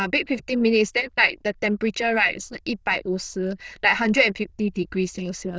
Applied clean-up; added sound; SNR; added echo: neural diffusion model UNIVERSE++.